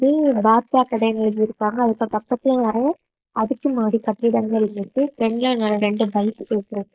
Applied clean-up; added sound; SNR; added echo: neural mask model Resemble Enhance denoiser.